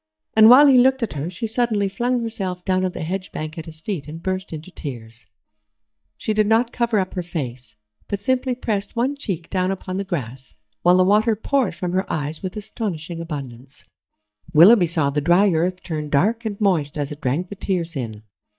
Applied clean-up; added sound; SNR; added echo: neural mask model DeepFilterNet 3.